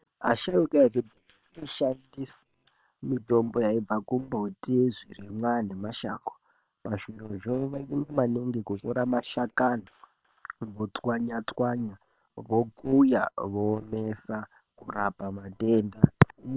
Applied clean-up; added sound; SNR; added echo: neural separator model SepFormer WHAM!.